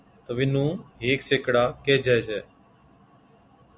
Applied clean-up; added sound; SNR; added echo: none; none; none; none.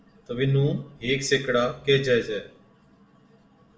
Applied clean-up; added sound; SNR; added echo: none; none; none; reverberation time 0.5 s.